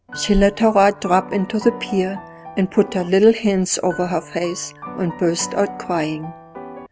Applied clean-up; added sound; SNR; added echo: none; Piano; 15 dB; none.